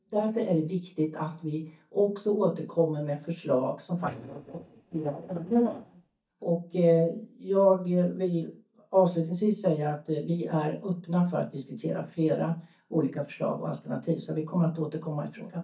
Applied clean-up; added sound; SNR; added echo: neural mask model DeepFilterNet 3.